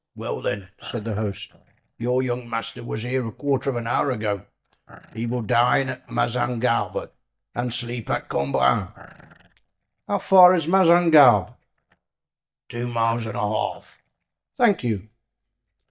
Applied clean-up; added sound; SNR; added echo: neural mask model DeepFilterNet 3.